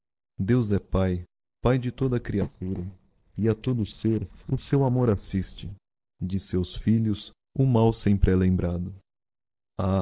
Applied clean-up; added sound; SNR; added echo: neural separator model SepFormer DNS4.